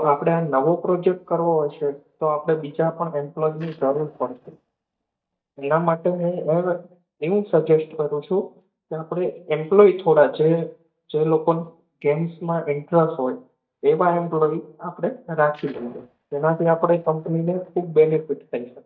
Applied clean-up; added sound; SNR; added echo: neural mask model DeepFilterNet 3.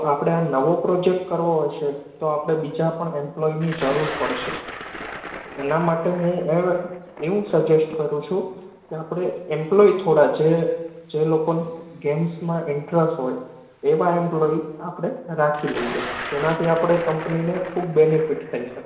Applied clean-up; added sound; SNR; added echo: none; Thunder; 16 dB; reverberation time 1.0 s.